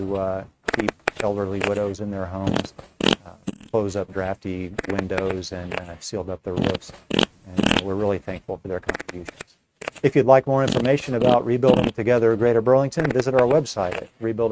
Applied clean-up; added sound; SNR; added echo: neural mask model RNNoise.